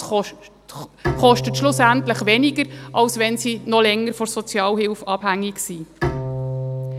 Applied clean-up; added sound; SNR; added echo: none; Bowed string instrument; 9 dB; none.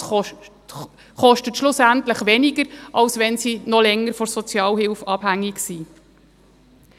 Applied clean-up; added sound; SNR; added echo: none; none; none; none.